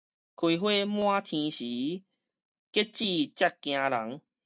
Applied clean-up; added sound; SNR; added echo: none; none; none; none.